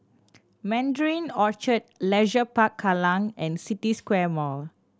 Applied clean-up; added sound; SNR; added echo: none; none; none; none.